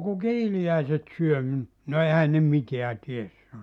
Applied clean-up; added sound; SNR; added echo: none; none; none; none.